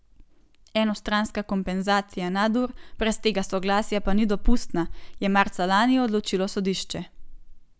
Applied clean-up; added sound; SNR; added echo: none; none; none; none.